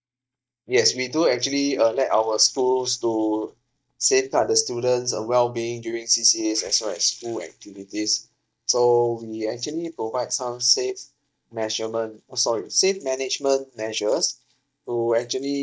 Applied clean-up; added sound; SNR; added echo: neural mask model DeepFilterNet 3.